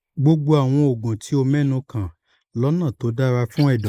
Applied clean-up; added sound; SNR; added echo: neural mask model Resemble Enhance denoiser.